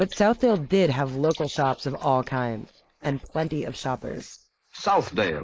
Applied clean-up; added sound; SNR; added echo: neural mask model Resemble Enhance denoiser.